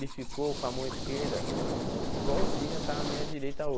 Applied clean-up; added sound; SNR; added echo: none; Domestic sounds, home sounds + Hiss; -4 dB; none.